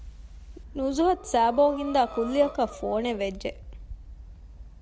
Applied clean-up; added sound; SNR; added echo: none; Breathing; 16 dB; none.